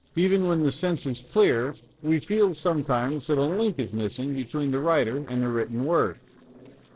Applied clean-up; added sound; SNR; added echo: neural separator model SepFormer DNS4.